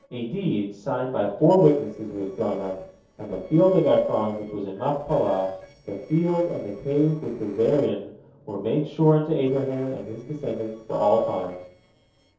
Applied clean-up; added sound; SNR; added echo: neural separator model SepFormer DNS4.